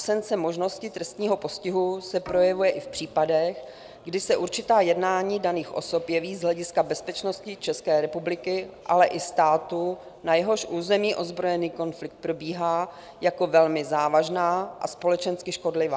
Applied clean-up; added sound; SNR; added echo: none; Bowed string instrument; 18 dB; none.